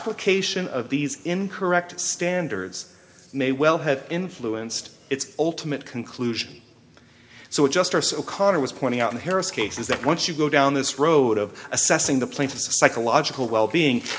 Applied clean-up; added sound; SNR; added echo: none; none; none; reverberation time 1.9 s.